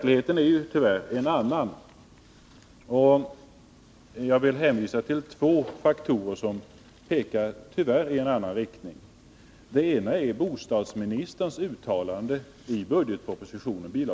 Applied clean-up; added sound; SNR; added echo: none; none; none; none.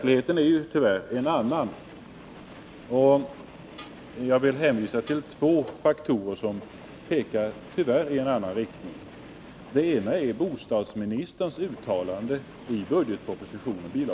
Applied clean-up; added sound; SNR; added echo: none; Tools + Train; 19 dB; none.